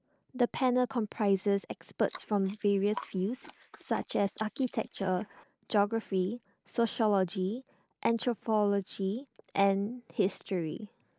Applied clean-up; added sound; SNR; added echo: neural mask model Resemble Enhance denoiser.